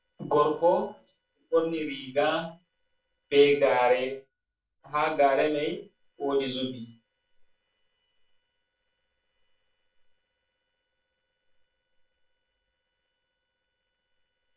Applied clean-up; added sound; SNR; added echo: neural separator model SepFormer DNS4.